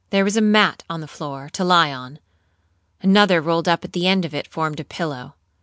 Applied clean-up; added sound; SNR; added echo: none; none; none; none.